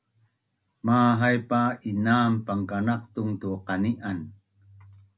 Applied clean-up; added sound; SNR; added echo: none; none; none; none.